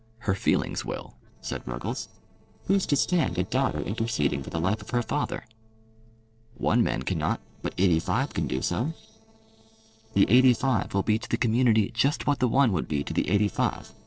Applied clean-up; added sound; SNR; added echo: neural separator model SepFormer DNS4.